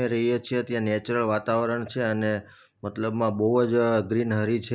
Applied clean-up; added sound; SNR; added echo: none; none; none; none.